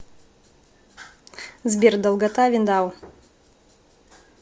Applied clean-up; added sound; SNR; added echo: none; none; none; none.